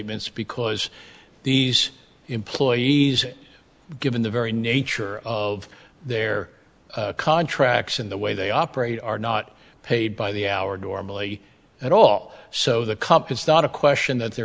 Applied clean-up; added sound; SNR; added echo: none; none; none; none.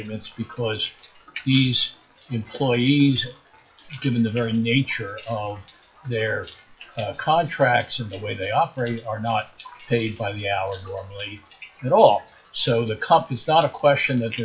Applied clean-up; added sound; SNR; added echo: classical method WPE with log-MMSE.